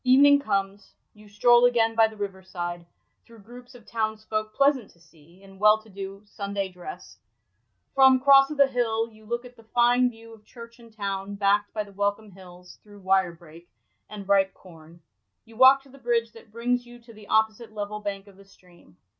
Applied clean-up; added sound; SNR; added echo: none; none; none; none.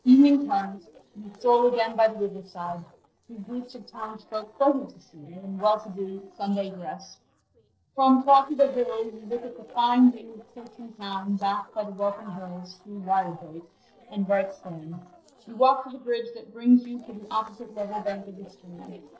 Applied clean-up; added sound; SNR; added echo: neural separator model SepFormer DNS4.